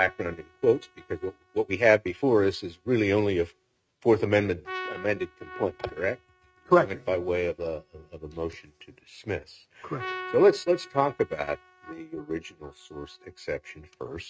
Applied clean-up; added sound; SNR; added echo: neural mask model RNNoise.